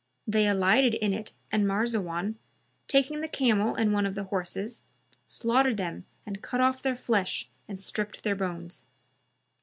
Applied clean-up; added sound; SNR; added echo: none; none; none; none.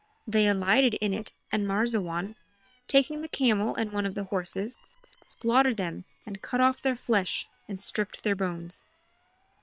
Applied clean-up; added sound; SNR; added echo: neural separator model SepFormer WHAM!.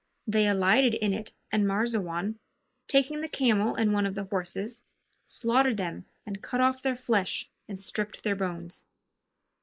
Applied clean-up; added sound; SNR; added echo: neural mask model Resemble Enhance denoiser.